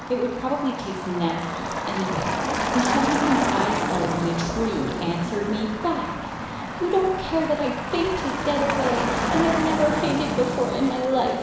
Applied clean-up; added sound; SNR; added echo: none; Motor vehicle (road); 2 dB; reverberation time 1.0 s.